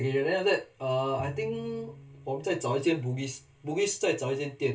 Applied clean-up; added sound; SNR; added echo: none; Bowed string instrument; 16 dB; reverberation time 0.2 s.